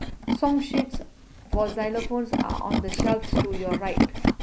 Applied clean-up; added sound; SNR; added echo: neural mask model Resemble Enhance denoiser.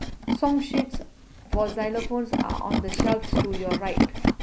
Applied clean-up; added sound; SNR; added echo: none; Tools; -3 dB; none.